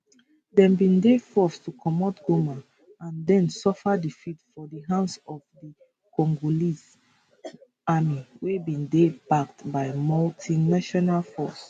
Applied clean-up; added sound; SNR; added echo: none; none; none; none.